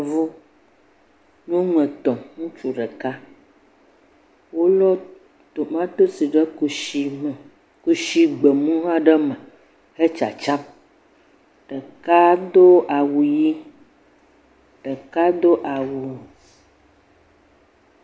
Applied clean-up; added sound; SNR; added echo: none; none; none; none.